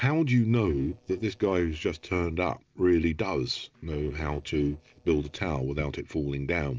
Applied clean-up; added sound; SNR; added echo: neural separator model SepFormer DNS4.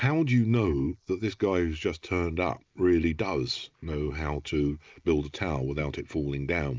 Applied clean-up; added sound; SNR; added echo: neural mask model Resemble Enhance denoiser.